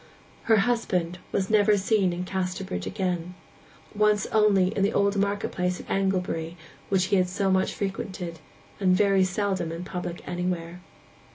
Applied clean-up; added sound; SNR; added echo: none; none; none; none.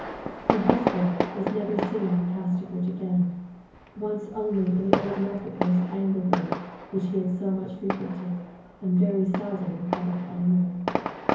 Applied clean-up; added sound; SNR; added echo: none; Fireworks; 5 dB; reverberation time 0.9 s.